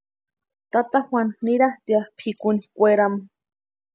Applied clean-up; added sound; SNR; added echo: none; none; none; none.